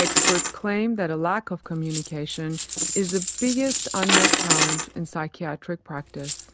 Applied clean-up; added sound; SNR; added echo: none; Coin (dropping); -1 dB; none.